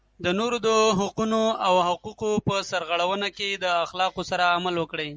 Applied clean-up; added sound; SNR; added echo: none; none; none; none.